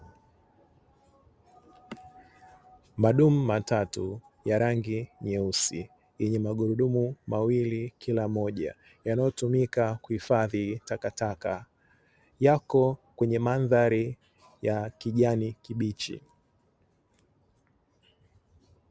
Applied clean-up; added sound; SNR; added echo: none; none; none; none.